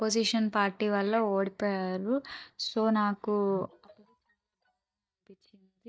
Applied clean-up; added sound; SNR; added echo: neural mask model DeepFilterNet 3.